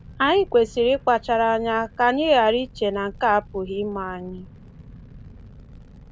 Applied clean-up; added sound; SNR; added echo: none; Fire; 20 dB; none.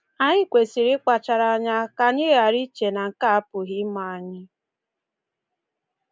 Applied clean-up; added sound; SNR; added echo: none; none; none; none.